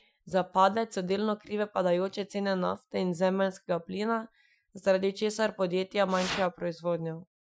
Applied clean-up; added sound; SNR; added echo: classical method Wiener filter.